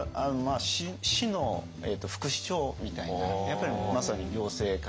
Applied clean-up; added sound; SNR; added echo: none; none; none; none.